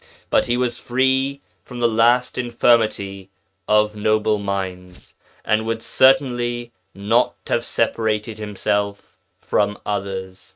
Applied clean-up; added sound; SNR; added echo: neural mask model RNNoise.